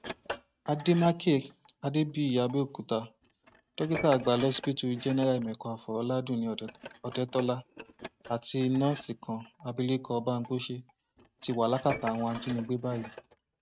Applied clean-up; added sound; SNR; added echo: neural mask model RNNoise.